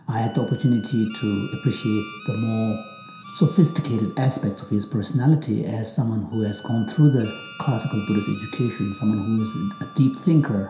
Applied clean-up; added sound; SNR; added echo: none; Harmonica; 18 dB; reverberation time 0.7 s.